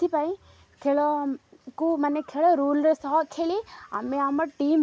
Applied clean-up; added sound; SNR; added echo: none; none; none; none.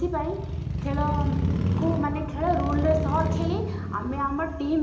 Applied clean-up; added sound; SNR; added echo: none; Motorcycle / Crow; -1 dB; reverberation time 0.9 s.